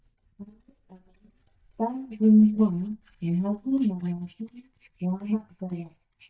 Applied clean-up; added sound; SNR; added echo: neural mask model DeepFilterNet 3.